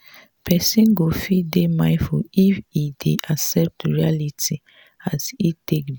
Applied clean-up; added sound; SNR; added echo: none; none; none; none.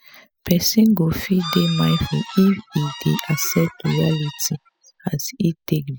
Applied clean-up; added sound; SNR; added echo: classical method spectral subtraction.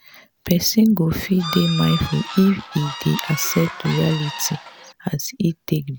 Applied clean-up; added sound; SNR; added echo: none; Bird / Fowl; 10 dB; none.